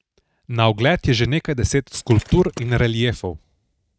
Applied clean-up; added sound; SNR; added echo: neural mask model RNNoise.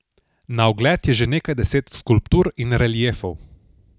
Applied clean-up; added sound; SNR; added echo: none; none; none; none.